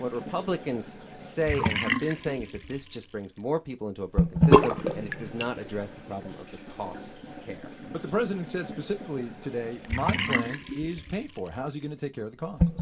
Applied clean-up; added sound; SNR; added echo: none; Bathtub (filling or washing) / Sink (filling or washing); -3 dB; reverberation time 0.2 s.